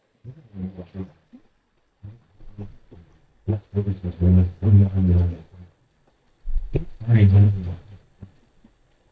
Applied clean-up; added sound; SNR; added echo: neural mask model DeepFilterNet 3.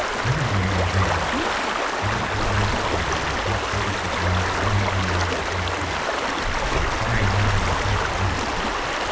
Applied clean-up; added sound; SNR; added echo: none; Stream; -3 dB; reverberation time 1.0 s.